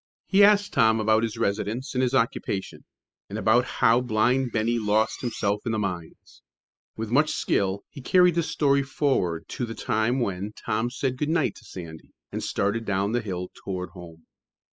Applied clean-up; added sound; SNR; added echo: classical method spectral subtraction.